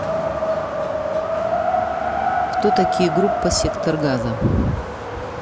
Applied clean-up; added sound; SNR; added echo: none; Wind; -2 dB; none.